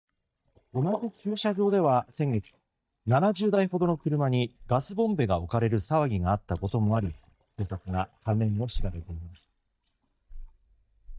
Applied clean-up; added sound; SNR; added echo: neural mask model DeepFilterNet 3.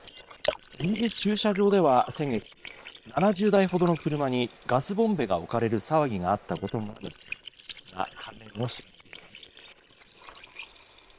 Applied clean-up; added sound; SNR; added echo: neural separator model SepFormer WHAM!.